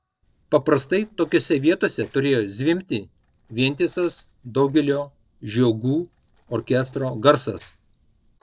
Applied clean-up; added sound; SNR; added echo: neural separator model SepFormer DNS4.